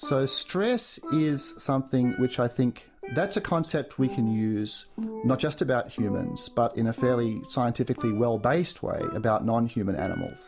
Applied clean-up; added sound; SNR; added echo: none; Percussion; 14 dB; none.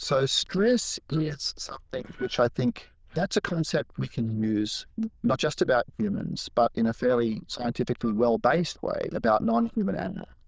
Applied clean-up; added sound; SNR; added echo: neural diffusion model UNIVERSE++.